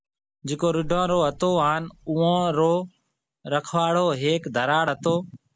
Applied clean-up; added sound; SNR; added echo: none; Car; 17 dB; none.